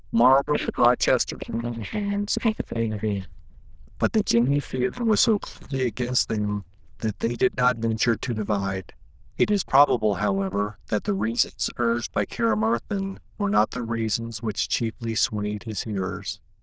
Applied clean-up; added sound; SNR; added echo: neural diffusion model UNIVERSE++.